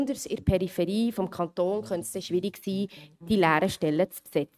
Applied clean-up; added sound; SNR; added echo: neural mask model RNNoise.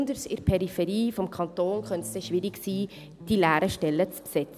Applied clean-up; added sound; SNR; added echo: none; Bass guitar; 17 dB; none.